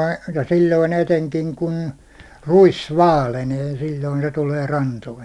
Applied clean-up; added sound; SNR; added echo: none; none; none; none.